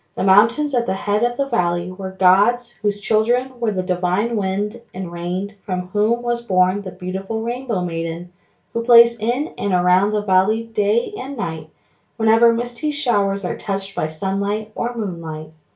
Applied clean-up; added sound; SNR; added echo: none; none; none; reverberation time 0.2 s.